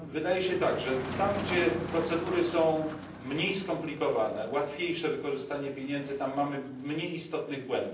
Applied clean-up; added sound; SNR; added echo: none; Motor vehicle (road); 11 dB; reverberation time 0.6 s.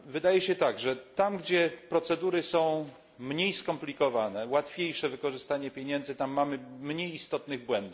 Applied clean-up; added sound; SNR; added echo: none; none; none; none.